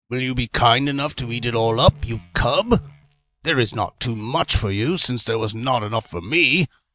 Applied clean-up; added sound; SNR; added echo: neural mask model DeepFilterNet 3.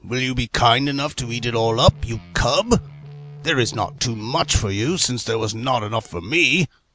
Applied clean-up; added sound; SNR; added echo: none; Guitar; 17 dB; none.